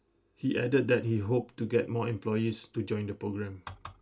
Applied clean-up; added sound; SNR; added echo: none; none; none; reverberation time 0.2 s.